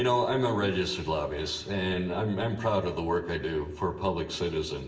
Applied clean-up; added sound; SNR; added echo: none; none; none; reverberation time 0.9 s.